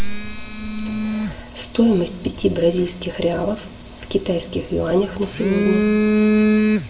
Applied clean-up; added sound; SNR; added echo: none; Telephone; 0 dB; reverberation time 1.2 s.